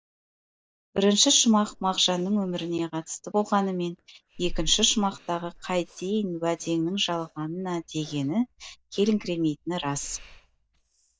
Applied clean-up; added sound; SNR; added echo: neural mask model DeepFilterNet 3.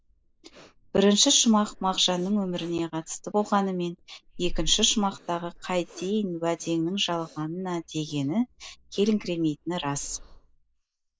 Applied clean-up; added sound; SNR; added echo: neural mask model Resemble Enhance denoiser.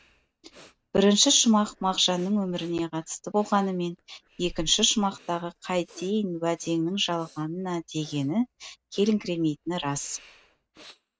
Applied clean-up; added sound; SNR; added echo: neural mask model RNNoise.